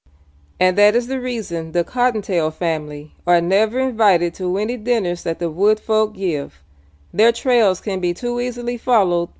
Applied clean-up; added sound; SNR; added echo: none; none; none; none.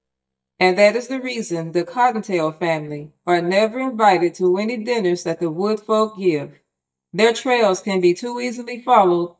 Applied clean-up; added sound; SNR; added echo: neural mask model DeepFilterNet 3.